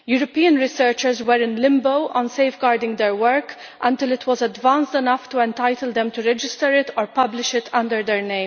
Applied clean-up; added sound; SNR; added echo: none; none; none; none.